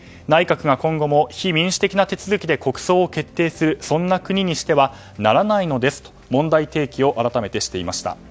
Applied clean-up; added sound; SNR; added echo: none; none; none; none.